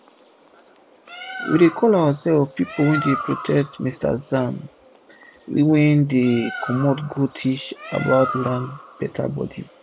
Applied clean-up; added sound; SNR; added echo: none; Bird; 13 dB; none.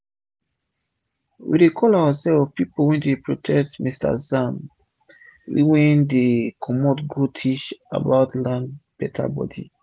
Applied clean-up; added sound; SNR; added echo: none; none; none; none.